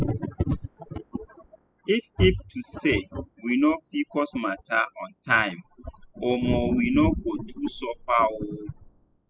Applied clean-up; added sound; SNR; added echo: classical method spectral subtraction.